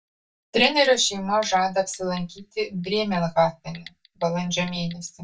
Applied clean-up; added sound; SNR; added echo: neural mask model DeepFilterNet 3.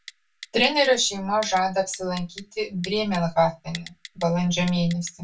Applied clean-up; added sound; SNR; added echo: none; Typing; 19 dB; reverberation time 0.2 s.